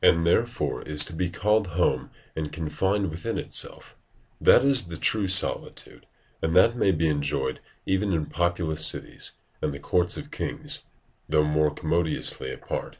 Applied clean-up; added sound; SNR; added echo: none; none; none; none.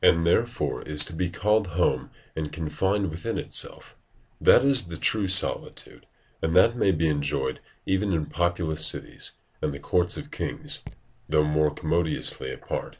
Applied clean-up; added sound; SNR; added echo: none; Raindrop / Drip; 20 dB; none.